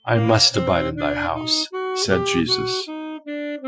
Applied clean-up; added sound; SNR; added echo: classical method Wiener filter.